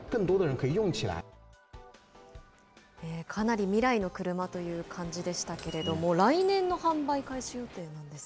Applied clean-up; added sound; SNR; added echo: none; Subway, metro, underground; 16 dB; none.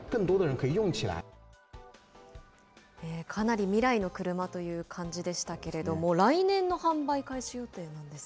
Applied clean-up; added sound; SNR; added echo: none; none; none; none.